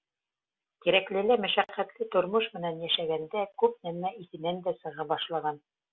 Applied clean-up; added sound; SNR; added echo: none; none; none; none.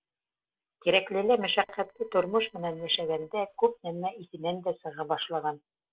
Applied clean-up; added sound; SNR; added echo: neural separator model SepFormer DNS4.